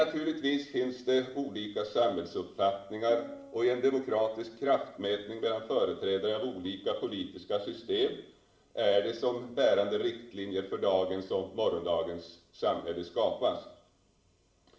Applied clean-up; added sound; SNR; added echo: none; Piano; 13 dB; reverberation time 0.6 s.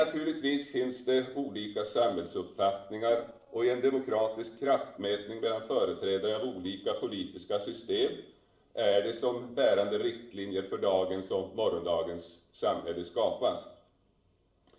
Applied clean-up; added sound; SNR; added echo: neural separator model SepFormer DNS4.